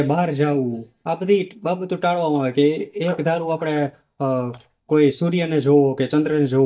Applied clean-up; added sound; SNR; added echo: neural mask model DeepFilterNet 3.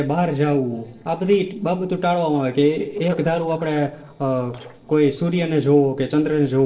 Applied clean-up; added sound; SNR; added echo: neural separator model SepFormer DNS4.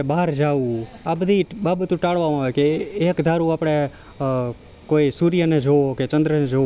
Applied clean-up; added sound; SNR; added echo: none; none; none; none.